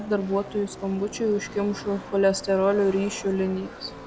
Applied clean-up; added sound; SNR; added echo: none; Car passing by / Race car, auto racing; 15 dB; none.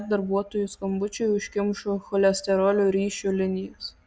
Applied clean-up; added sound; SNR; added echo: none; none; none; none.